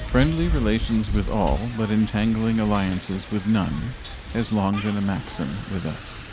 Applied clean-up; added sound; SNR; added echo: none; Wind; 6 dB; none.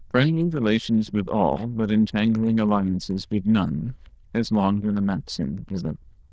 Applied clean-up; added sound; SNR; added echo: neural diffusion model UNIVERSE++.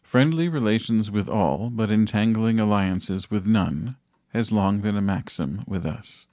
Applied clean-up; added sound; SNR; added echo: none; none; none; none.